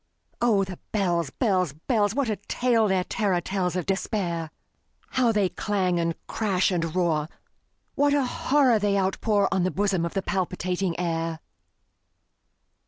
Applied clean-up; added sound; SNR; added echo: none; none; none; none.